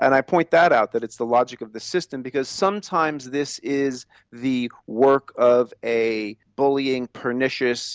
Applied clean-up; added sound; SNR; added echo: none; none; none; none.